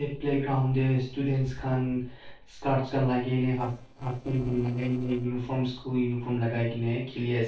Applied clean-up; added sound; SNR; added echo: neural separator model SepFormer DNS4.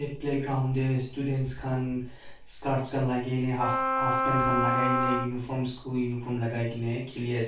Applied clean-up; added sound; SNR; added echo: none; Wind instrument, woodwind instrument; -2 dB; reverberation time 0.3 s.